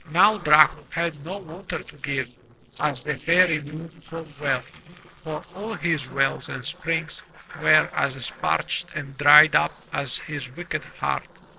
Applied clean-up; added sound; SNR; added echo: neural separator model SepFormer DNS4.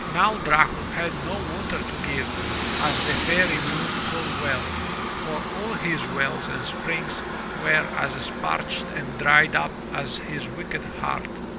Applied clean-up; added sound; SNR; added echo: none; Aircraft; 2 dB; none.